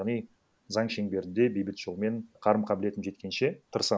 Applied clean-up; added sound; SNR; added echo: none; none; none; none.